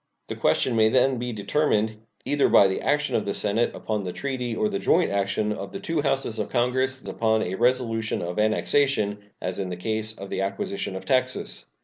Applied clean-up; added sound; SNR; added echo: none; none; none; none.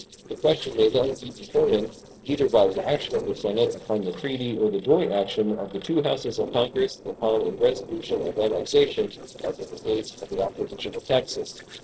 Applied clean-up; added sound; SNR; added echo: neural separator model SepFormer DNS4.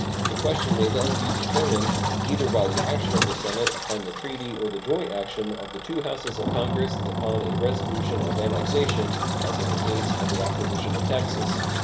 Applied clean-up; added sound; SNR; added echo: none; Engine; -3 dB; reverberation time 2.0 s.